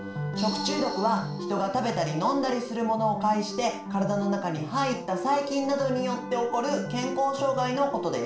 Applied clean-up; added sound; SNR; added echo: none; Wind instrument, woodwind instrument; 19 dB; reverberation time 0.4 s.